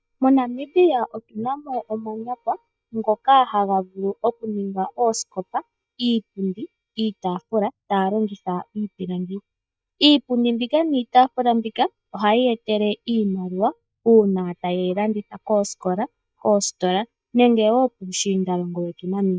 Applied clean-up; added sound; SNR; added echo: neural mask model DeepFilterNet 3.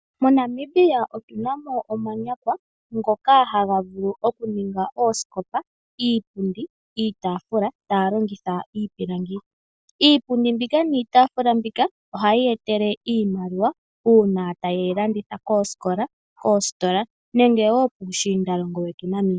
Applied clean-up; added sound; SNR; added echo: none; none; none; none.